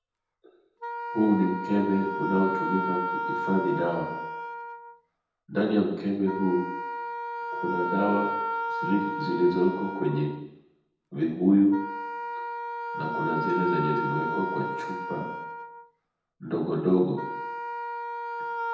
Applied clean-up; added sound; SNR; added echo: none; Wind instrument, woodwind instrument; 5 dB; reverberation time 0.9 s.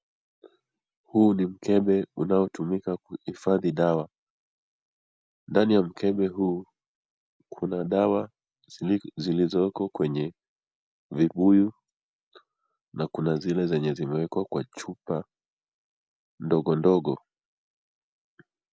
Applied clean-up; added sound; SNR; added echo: none; none; none; none.